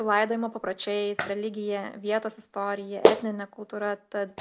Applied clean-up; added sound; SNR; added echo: none; Clapping; 2 dB; none.